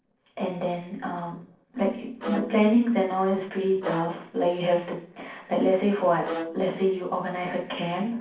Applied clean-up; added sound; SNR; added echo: neural separator model SepFormer DNS4.